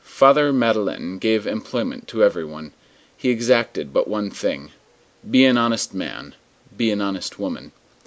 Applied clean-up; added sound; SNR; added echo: none; none; none; none.